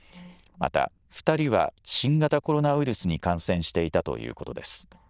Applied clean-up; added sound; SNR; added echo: neural diffusion model UNIVERSE++.